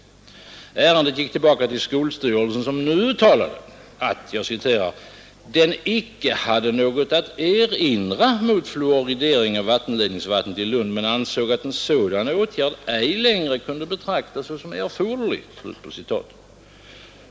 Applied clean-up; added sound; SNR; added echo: none; none; none; none.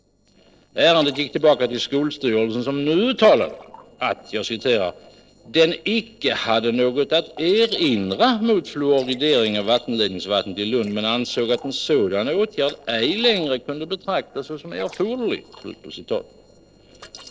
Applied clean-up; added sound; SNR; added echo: neural separator model SepFormer DNS4.